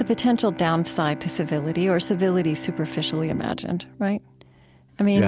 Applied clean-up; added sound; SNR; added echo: none; Bowed string instrument; 14 dB; none.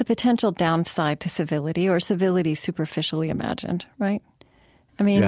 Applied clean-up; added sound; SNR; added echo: none; none; none; none.